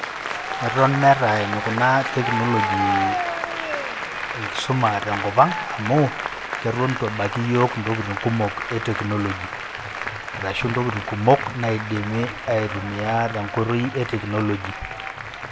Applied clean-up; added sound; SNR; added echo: none; Applause; 5 dB; none.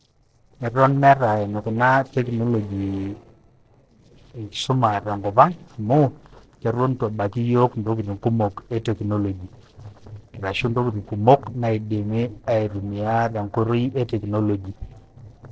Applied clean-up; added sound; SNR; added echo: neural separator model SepFormer DNS4.